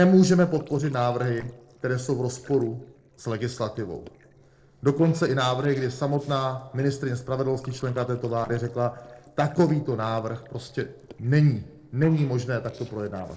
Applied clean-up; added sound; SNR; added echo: neural separator model SepFormer DNS4.